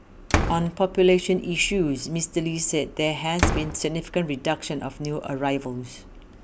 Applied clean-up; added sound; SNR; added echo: none; Slam; 6 dB; none.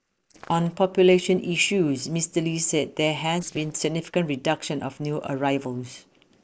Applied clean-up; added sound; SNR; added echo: neural separator model SepFormer DNS4.